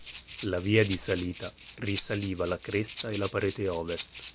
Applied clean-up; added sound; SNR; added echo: none; Rattle (instrument); 13 dB; none.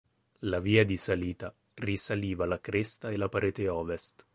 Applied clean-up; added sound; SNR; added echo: none; none; none; none.